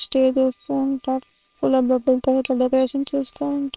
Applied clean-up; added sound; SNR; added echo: neural separator model SepFormer WHAMR!.